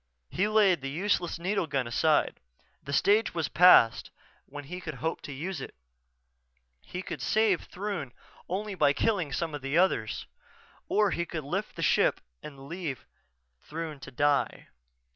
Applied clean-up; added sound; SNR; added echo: none; none; none; none.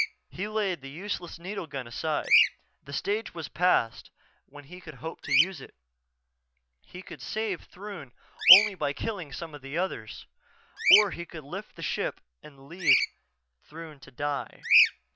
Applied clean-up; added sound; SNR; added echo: none; Bird vocalization, bird call, bird song; -2 dB; none.